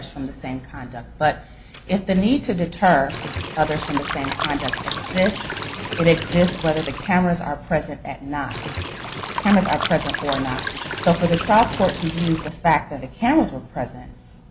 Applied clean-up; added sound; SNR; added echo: none; Cricket / Water; 6 dB; none.